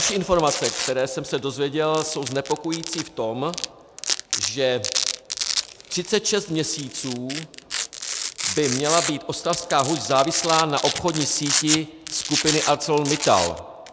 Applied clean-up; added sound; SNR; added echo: none; Domestic sounds, home sounds; 5 dB; none.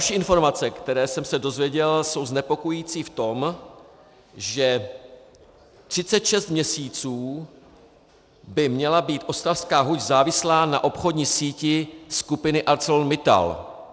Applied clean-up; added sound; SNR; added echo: none; none; none; none.